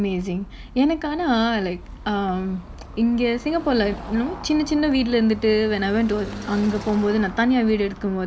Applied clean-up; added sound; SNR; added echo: none; Car passing by / Traffic noise, roadway noise; 16 dB; none.